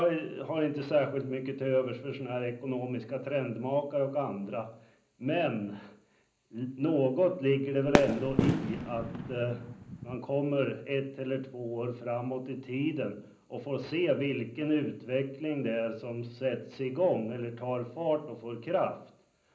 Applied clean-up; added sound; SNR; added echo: none; Fireworks; 0 dB; reverberation time 0.5 s.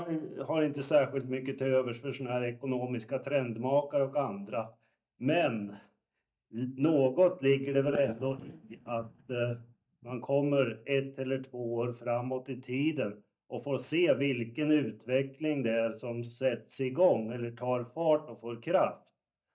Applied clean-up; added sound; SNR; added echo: neural mask model DeepFilterNet 3.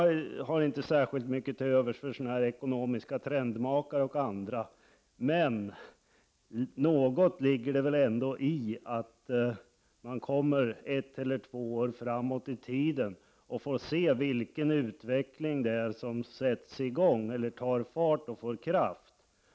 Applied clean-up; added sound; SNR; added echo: none; none; none; none.